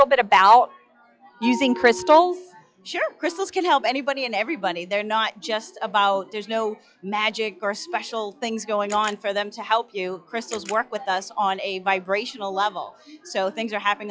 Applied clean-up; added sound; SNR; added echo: classical method log-MMSE.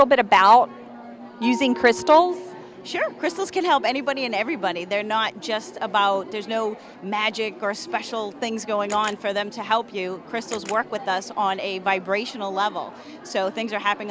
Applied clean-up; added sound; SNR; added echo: none; Camera; 20 dB; none.